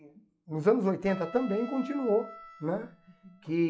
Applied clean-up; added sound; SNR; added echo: classical method log-MMSE.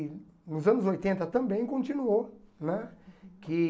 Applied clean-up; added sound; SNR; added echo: none; none; none; none.